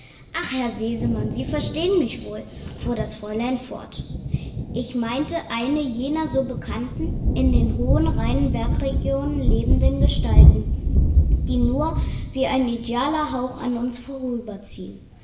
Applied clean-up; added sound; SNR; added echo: none; Thunder; -4 dB; reverberation time 1.6 s.